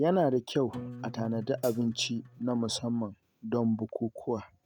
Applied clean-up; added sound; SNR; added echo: none; Acoustic guitar + Hi-hat; 14 dB; none.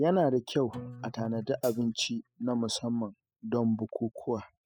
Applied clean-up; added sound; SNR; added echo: classical method spectral subtraction.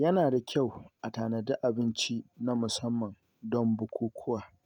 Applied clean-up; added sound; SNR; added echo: none; none; none; none.